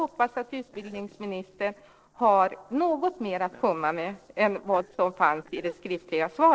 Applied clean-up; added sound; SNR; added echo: neural separator model SepFormer DNS4.